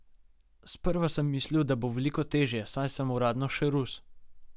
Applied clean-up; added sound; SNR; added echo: none; none; none; none.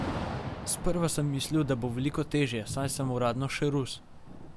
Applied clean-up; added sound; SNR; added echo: none; Thunder / Rain; 10 dB; none.